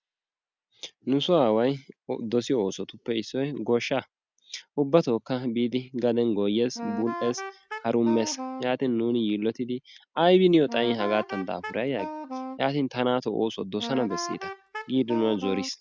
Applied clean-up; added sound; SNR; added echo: none; Wind instrument, woodwind instrument; 9 dB; none.